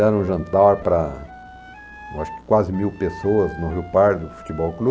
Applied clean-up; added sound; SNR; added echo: none; Wind instrument, woodwind instrument; 18 dB; none.